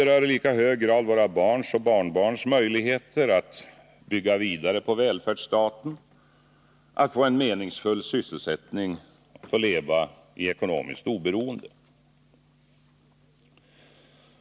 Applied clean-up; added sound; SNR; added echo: none; none; none; none.